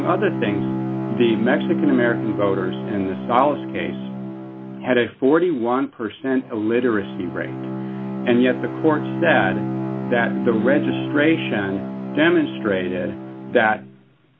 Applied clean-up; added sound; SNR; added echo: none; Bowed string instrument; 5 dB; none.